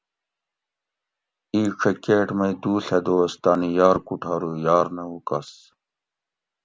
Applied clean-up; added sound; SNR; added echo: none; none; none; none.